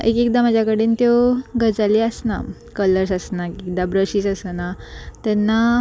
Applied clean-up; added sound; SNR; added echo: none; none; none; none.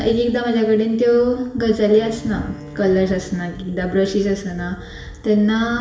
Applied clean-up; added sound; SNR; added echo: none; Bowed string instrument; 20 dB; reverberation time 0.8 s.